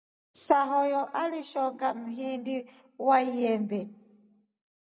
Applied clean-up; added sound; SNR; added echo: none; none; none; none.